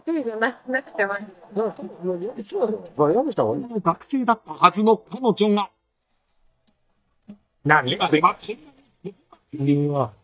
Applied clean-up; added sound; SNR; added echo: neural mask model DeepFilterNet 3.